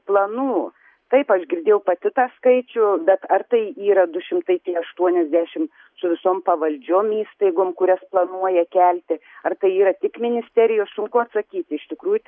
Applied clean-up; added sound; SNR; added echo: none; none; none; none.